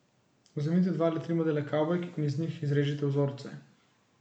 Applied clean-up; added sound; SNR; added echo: none; none; none; none.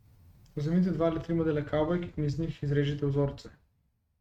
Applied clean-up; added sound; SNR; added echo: neural mask model RNNoise.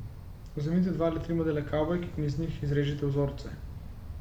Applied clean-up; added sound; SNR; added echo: none; Wind; 10 dB; none.